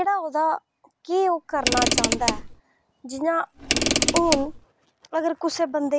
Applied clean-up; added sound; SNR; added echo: none; Mechanisms / Car; -2 dB; none.